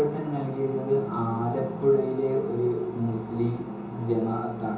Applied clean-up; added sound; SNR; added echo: none; none; none; reverberation time 0.6 s.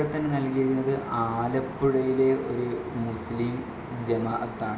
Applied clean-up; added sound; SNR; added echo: none; none; none; none.